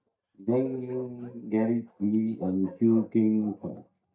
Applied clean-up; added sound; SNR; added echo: neural mask model DeepFilterNet 3.